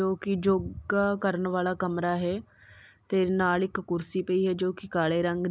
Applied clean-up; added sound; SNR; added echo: none; none; none; none.